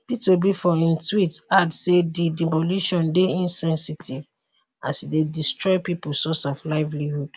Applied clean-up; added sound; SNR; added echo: none; none; none; none.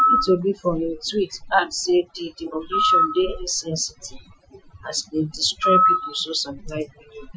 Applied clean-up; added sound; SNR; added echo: classical method Wiener filter.